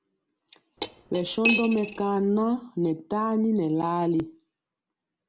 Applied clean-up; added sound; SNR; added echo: none; Cutlery, silverware; 2 dB; none.